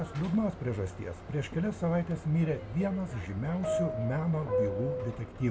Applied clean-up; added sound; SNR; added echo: none; Subway, metro, underground; 6 dB; reverberation time 0.2 s.